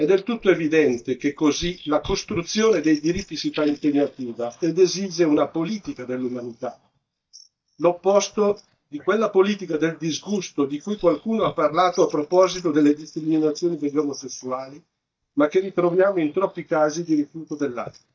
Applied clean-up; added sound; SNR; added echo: neural mask model DeepFilterNet 3.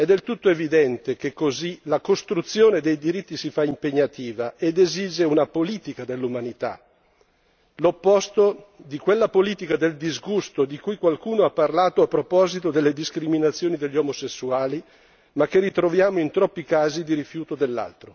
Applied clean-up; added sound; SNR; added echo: none; none; none; none.